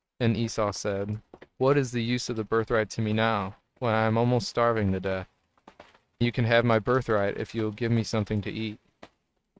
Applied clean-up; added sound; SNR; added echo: neural mask model RNNoise.